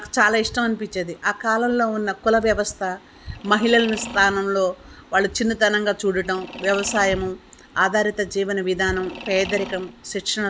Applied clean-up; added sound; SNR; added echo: none; Mechanisms; 15 dB; none.